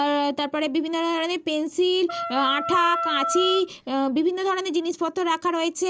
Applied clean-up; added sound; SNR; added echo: none; Wind instrument, woodwind instrument; 4 dB; none.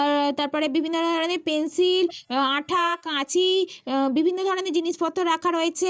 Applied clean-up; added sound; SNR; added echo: neural mask model DeepFilterNet 3.